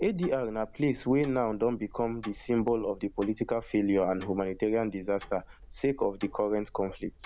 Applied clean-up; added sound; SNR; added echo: none; Tick-tock; 19 dB; none.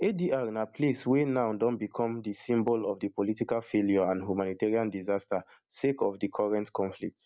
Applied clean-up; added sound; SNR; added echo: none; none; none; none.